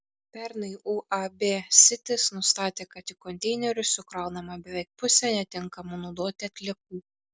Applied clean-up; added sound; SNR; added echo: none; none; none; none.